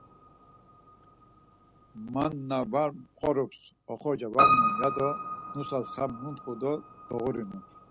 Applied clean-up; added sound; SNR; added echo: none; Piano; 0 dB; none.